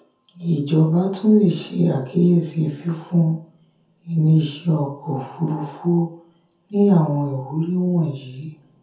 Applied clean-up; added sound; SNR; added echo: none; none; none; reverberation time 0.5 s.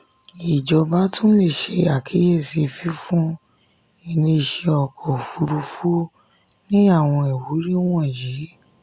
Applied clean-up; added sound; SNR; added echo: none; none; none; none.